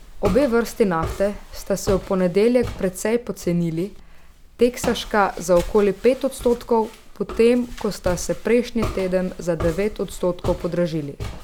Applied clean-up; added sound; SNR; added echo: none; Walk, footsteps; 12 dB; none.